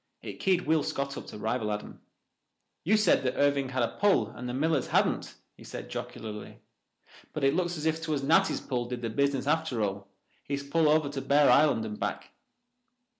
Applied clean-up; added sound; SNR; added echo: none; none; none; none.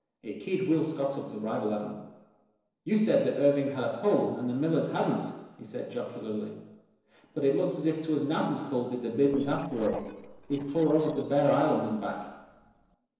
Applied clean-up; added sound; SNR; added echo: neural separator model SepFormer DNS4.